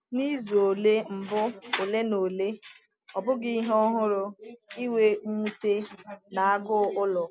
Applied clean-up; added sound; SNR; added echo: none; none; none; none.